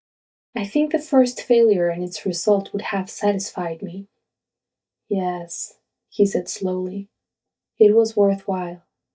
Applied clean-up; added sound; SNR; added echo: neural mask model DeepFilterNet 3.